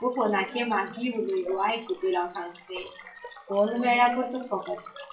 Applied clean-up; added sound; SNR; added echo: classical method WPE with log-MMSE.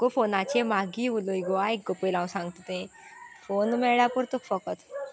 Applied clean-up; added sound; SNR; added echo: none; none; none; none.